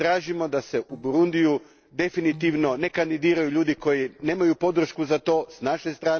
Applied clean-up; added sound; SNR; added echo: neural separator model SepFormer DNS4.